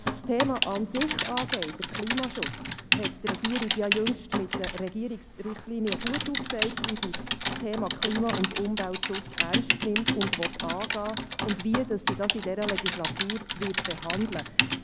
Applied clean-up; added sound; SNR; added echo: none; Typing; -1 dB; none.